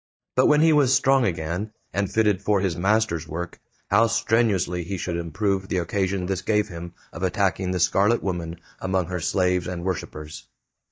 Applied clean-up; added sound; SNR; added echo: neural mask model DeepFilterNet 3.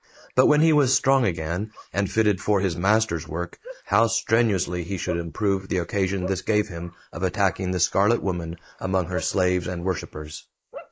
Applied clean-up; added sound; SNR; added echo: neural mask model Resemble Enhance denoiser.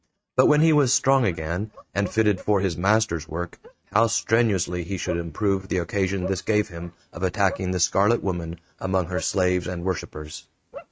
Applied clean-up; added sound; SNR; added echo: neural mask model RNNoise.